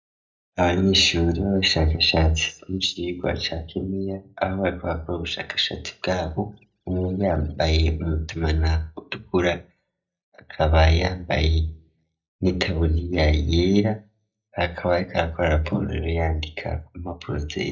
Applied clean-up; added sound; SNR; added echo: neural mask model DeepFilterNet 3.